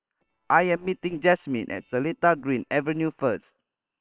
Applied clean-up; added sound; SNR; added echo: neural separator model SepFormer WHAM!.